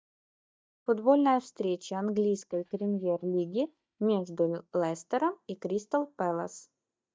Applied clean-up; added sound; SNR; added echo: neural mask model DeepFilterNet 3.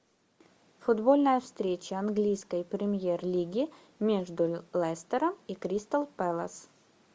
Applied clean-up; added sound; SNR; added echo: none; none; none; none.